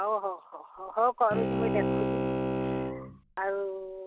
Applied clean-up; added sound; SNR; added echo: none; Bowed string instrument; 0 dB; none.